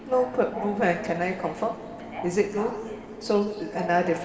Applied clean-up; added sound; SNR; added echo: none; Subway, metro, underground; 12 dB; reverberation time 2.1 s.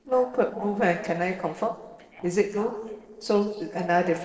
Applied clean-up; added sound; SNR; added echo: neural separator model SepFormer DNS4.